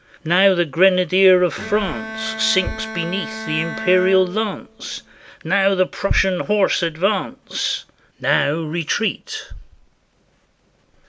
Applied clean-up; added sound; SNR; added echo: none; Bowed string instrument; 10 dB; none.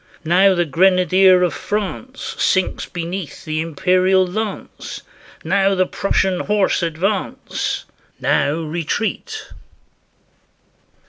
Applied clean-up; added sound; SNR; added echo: none; none; none; none.